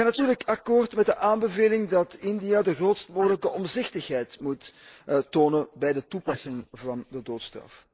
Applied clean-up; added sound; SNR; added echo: neural mask model Resemble Enhance denoiser.